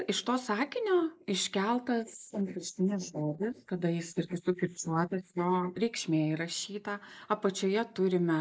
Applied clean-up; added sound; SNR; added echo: neural mask model Resemble Enhance denoiser.